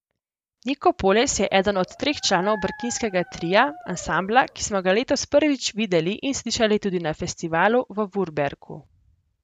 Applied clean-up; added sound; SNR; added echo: none; Dog; 18 dB; none.